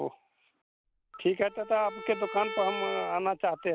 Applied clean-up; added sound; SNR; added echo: none; Bowed string instrument; 9 dB; none.